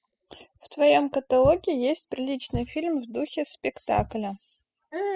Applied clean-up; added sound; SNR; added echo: classical method spectral subtraction.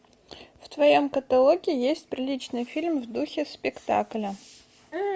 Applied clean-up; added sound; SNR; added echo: none; none; none; none.